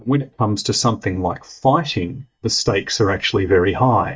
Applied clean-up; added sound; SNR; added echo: neural mask model DeepFilterNet 3.